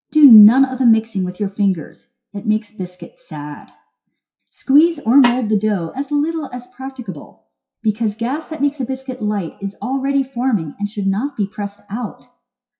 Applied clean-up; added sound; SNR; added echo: classical method WPE with log-MMSE.